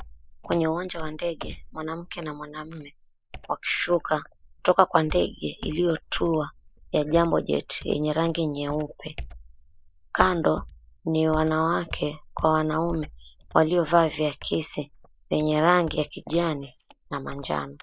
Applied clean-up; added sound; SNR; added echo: neural mask model Resemble Enhance denoiser.